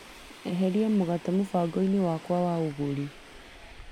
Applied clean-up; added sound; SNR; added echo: none; Subway, metro, underground; 19 dB; none.